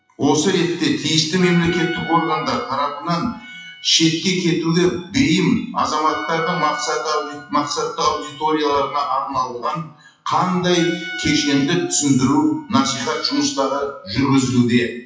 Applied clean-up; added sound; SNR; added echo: classical method WPE with log-MMSE.